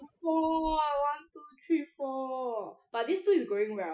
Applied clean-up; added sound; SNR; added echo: classical method Wiener filter.